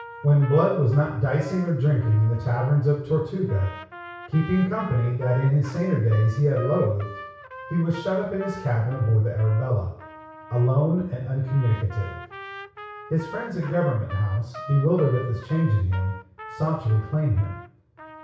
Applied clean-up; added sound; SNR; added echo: none; Trumpet; 18 dB; reverberation time 0.6 s.